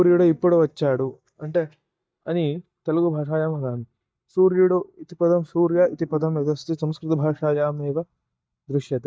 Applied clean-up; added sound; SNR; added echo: neural mask model DeepFilterNet 3.